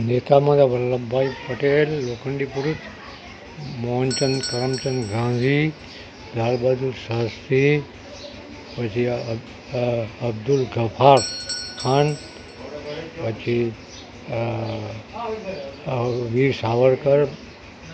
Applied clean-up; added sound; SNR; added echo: none; Doorbell; 18 dB; none.